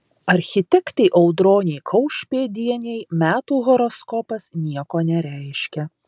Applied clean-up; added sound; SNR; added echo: none; none; none; none.